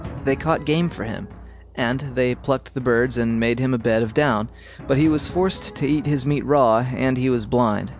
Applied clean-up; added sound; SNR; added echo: none; Drum; 16 dB; none.